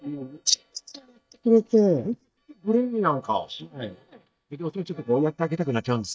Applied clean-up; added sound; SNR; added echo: neural mask model DeepFilterNet 3.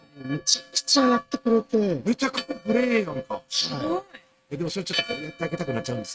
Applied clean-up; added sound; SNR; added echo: neural mask model RNNoise.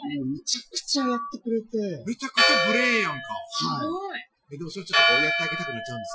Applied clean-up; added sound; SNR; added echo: classical method Wiener filter.